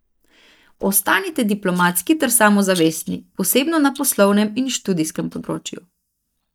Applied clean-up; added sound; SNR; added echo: neural mask model DeepFilterNet 3.